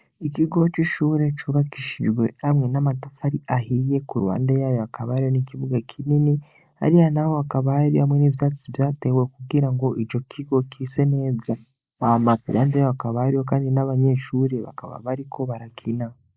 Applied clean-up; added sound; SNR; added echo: neural mask model Resemble Enhance denoiser.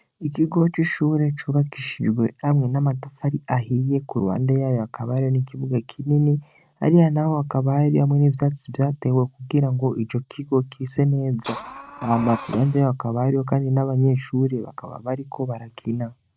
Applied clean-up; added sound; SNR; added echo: neural mask model RNNoise.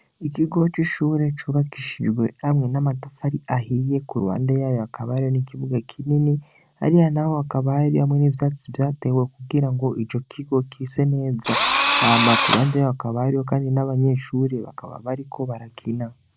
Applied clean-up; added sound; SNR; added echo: none; Engine / Drill; -2 dB; none.